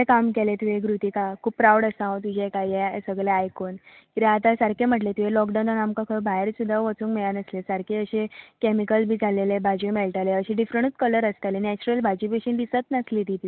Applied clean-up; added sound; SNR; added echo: none; none; none; none.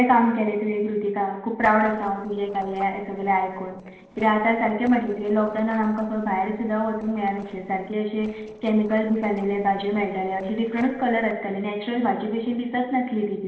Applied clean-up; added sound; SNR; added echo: neural separator model SepFormer DNS4.